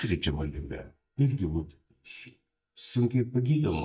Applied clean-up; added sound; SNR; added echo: neural mask model DeepFilterNet 3.